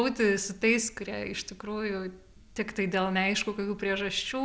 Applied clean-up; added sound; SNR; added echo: none; none; none; none.